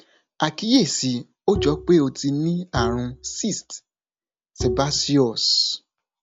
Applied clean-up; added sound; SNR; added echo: none; Bowed string instrument; 8 dB; none.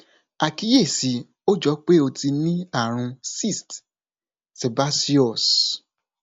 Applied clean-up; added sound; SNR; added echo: none; none; none; none.